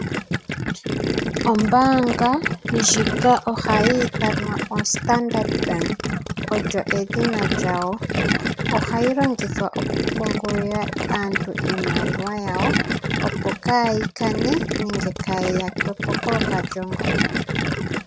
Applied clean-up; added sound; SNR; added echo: none; Gurgling; 0 dB; none.